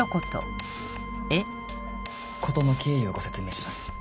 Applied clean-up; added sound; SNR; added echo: none; Brass instrument; 10 dB; none.